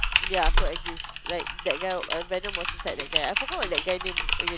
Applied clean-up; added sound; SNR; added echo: none; Typing; -4 dB; none.